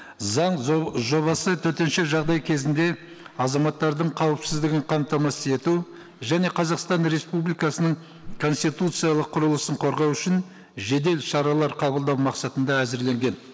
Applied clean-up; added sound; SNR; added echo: none; Whoosh, swoosh, swish; 19 dB; none.